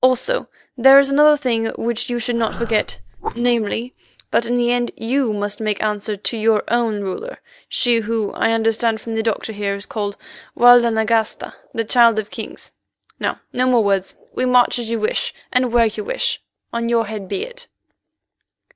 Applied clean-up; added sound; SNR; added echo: neural mask model DeepFilterNet 3.